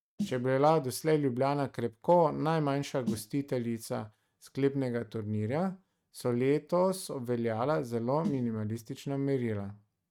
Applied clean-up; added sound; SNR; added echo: neural mask model RNNoise.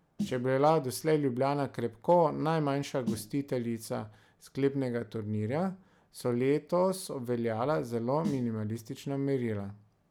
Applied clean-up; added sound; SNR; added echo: none; Snare drum; 13 dB; none.